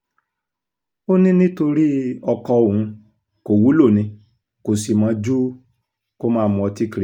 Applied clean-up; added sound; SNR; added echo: none; none; none; none.